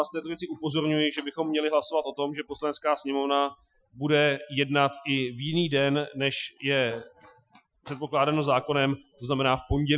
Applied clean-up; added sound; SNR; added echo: classical method Wiener filter.